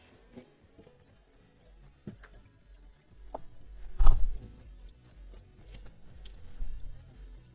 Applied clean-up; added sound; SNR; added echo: neural mask model DeepFilterNet 3.